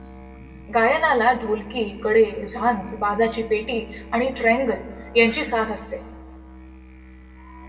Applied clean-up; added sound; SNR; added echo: none; Musical instrument; 18 dB; reverberation time 1.1 s.